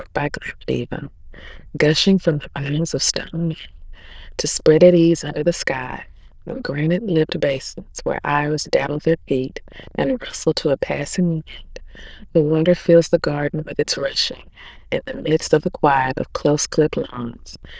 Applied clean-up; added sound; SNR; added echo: neural diffusion model UNIVERSE++.